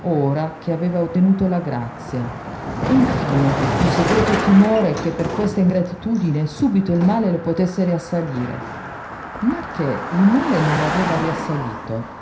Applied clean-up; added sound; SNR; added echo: none; Car passing by; 6 dB; reverberation time 0.5 s.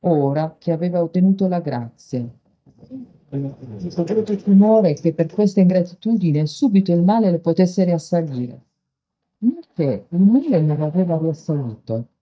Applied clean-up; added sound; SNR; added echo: neural mask model DeepFilterNet 3.